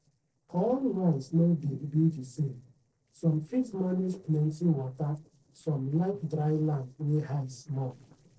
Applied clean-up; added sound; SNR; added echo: neural separator model SepFormer DNS4.